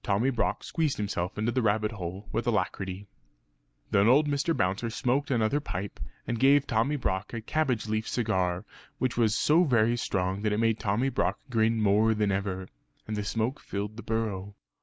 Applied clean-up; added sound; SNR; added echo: none; none; none; none.